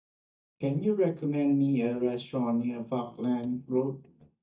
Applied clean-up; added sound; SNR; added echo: neural mask model DeepFilterNet 3.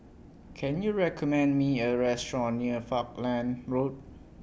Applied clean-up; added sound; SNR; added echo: none; none; none; none.